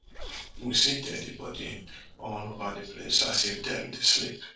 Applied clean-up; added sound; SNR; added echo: neural separator model SepFormer DNS4.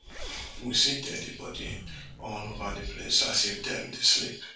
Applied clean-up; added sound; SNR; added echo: none; Zipper (clothing); 13 dB; reverberation time 0.4 s.